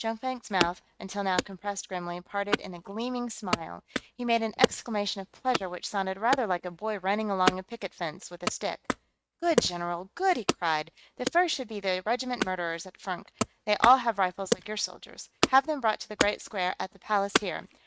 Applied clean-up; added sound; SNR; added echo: neural mask model RNNoise.